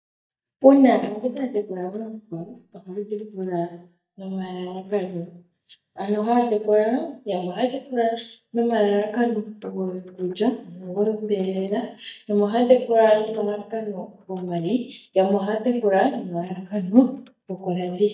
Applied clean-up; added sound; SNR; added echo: neural mask model DeepFilterNet 3.